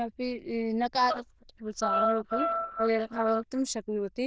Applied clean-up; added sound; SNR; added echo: neural diffusion model UNIVERSE++.